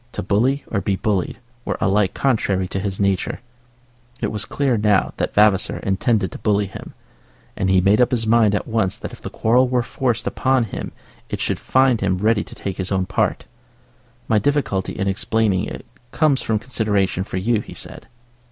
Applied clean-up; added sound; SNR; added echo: none; none; none; none.